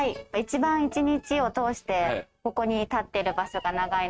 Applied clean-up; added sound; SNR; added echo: neural mask model RNNoise.